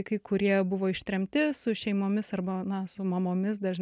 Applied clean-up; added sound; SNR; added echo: none; none; none; none.